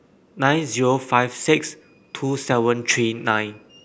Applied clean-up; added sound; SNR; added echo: none; none; none; none.